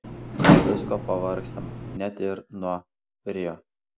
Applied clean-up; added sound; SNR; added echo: none; Microwave oven; -4 dB; none.